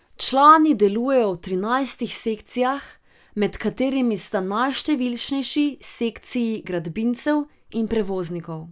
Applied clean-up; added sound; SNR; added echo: none; none; none; none.